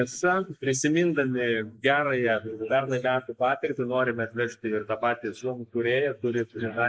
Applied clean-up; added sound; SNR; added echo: neural mask model Resemble Enhance denoiser.